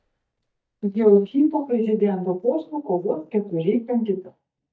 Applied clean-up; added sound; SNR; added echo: neural mask model DeepFilterNet 3.